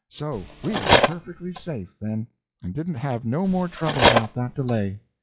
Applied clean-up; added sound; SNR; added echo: classical method log-MMSE.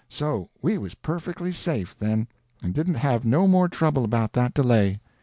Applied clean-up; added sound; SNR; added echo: none; none; none; none.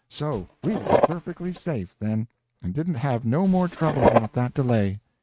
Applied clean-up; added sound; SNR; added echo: neural mask model RNNoise.